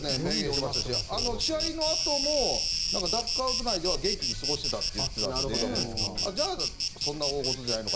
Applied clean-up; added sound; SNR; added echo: none; Insect; -1 dB; none.